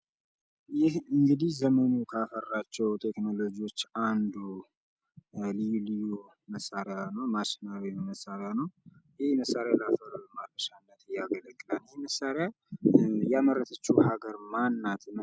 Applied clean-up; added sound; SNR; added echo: none; none; none; none.